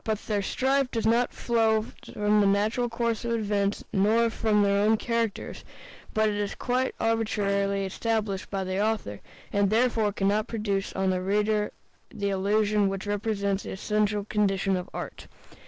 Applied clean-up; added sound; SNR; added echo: neural separator model SepFormer DNS4.